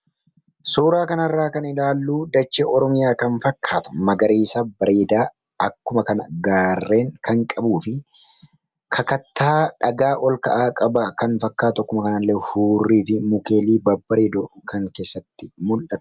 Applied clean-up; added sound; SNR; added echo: none; none; none; none.